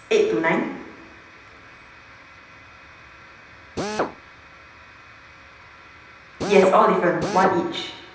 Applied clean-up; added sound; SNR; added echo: none; Drill; 4 dB; reverberation time 0.9 s.